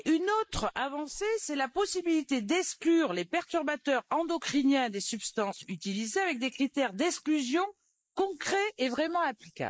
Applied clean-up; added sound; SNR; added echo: neural mask model Resemble Enhance denoiser.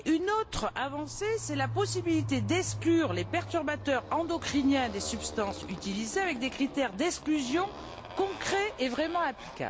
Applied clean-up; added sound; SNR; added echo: none; Motorcycle; 10 dB; none.